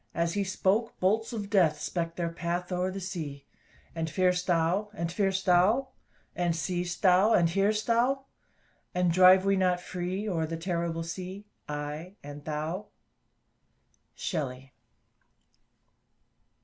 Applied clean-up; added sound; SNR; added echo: none; none; none; none.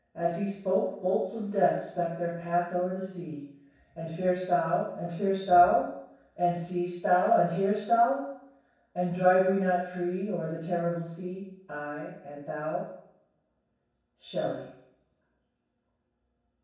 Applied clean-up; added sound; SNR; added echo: none; none; none; reverberation time 0.7 s.